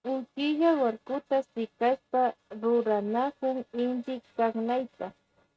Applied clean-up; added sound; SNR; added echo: neural mask model RNNoise.